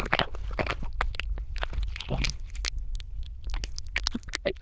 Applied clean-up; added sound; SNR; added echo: neural diffusion model UNIVERSE++.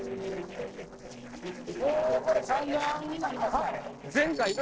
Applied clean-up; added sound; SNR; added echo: neural separator model SepFormer DNS4.